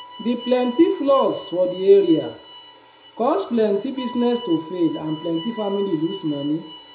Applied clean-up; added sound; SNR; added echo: none; Bowed string instrument; 18 dB; reverberation time 0.4 s.